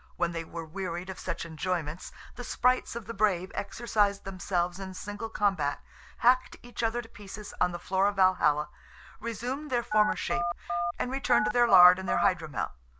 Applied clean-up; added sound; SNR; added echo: none; Telephone; 1 dB; none.